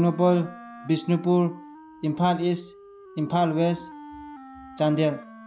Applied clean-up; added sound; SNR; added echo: none; Wind instrument, woodwind instrument; 18 dB; none.